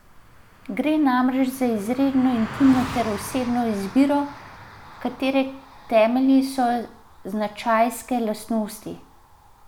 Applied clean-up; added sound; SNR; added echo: none; Car passing by; 17 dB; none.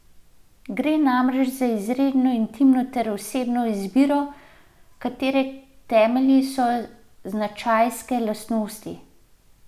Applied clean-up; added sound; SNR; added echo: none; none; none; none.